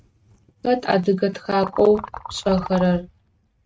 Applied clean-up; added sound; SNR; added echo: neural mask model RNNoise.